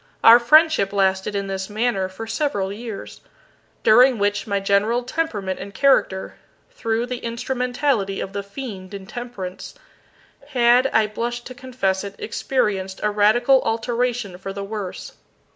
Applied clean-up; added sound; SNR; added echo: none; none; none; none.